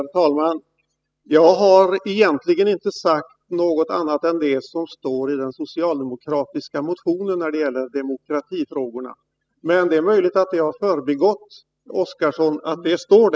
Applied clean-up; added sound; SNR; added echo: classical method spectral subtraction.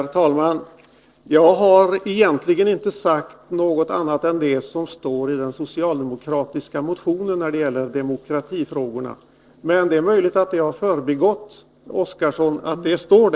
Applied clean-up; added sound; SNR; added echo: neural separator model SepFormer DNS4.